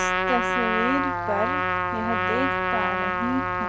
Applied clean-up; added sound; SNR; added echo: none; Trumpet; -4 dB; none.